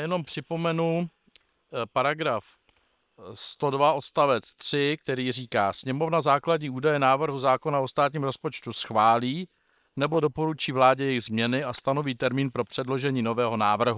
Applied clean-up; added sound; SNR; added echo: neural separator model SepFormer WHAM!.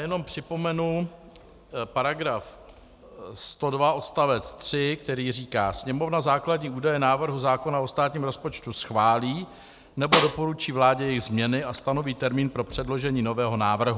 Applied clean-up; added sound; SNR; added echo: none; Snare drum; 0 dB; none.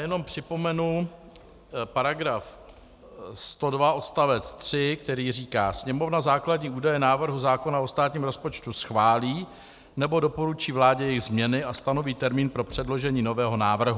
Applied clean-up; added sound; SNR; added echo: none; none; none; none.